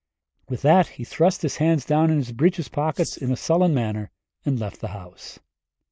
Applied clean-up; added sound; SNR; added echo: neural mask model Resemble Enhance denoiser.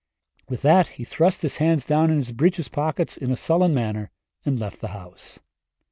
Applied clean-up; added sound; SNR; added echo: none; none; none; none.